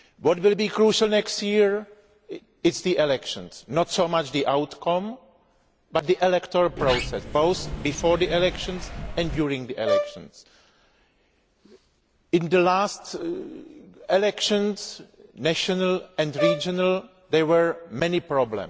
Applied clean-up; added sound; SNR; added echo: none; Sliding door + Brass instrument; 6 dB; none.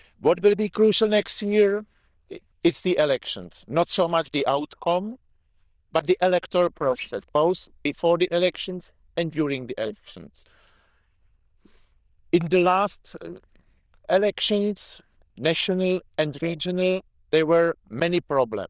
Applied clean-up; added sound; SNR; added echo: neural diffusion model UNIVERSE++.